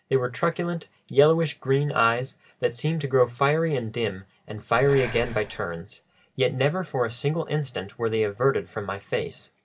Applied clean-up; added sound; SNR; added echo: none; Breathing; 15 dB; none.